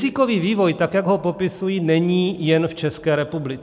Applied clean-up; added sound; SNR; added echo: none; none; none; none.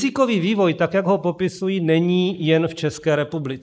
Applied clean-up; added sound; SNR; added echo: neural mask model Resemble Enhance denoiser.